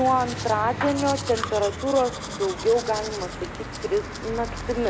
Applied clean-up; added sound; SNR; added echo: none; Domestic sounds, home sounds + Church bell / Traffic noise, roadway noise; 8 dB; none.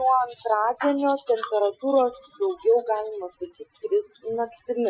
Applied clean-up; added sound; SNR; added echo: classical method Wiener filter.